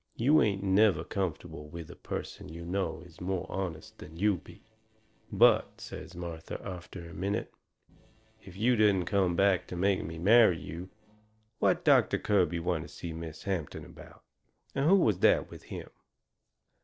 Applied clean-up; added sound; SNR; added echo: neural separator model SepFormer DNS4.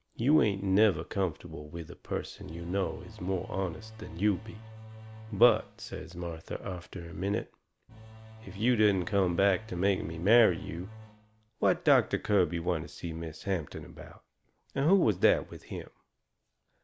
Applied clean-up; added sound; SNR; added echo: none; Engine / Domestic sounds, home sounds; 16 dB; none.